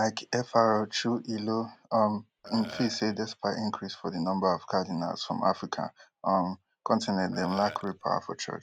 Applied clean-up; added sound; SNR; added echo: none; Burping, eructation; 16 dB; none.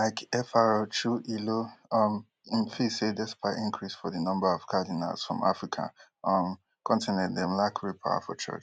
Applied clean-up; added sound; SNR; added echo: none; none; none; none.